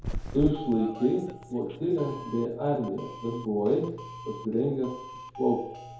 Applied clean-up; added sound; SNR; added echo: none; Doorbell; 11 dB; reverberation time 2.3 s.